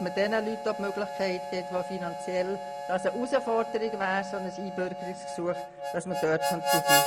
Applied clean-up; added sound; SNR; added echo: none; Harmonica; 1 dB; none.